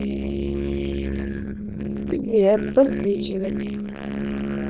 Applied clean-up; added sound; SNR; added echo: neural diffusion model UNIVERSE++.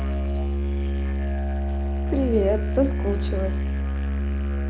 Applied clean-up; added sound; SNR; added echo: none; Musical instrument; -5 dB; none.